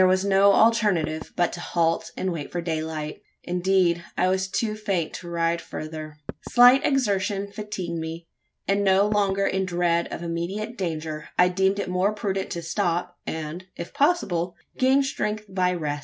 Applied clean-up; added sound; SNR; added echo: none; Knock / Wood; 14 dB; none.